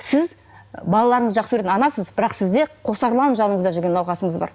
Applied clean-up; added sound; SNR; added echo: none; none; none; none.